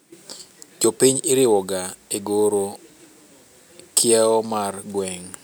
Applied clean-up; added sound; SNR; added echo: none; none; none; none.